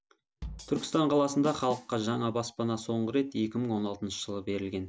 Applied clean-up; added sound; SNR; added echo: none; Drum / Drum kit; 13 dB; none.